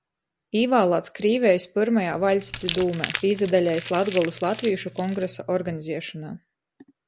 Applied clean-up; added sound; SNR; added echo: none; Crumpling, crinkling; 10 dB; none.